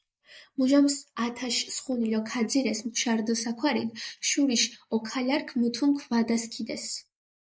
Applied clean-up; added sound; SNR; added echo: neural mask model Resemble Enhance denoiser.